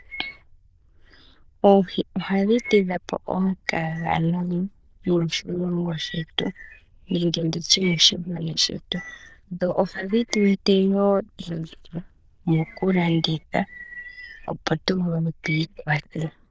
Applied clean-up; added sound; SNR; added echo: neural diffusion model UNIVERSE++.